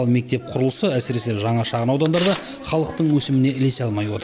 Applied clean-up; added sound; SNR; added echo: none; Tearing; 12 dB; none.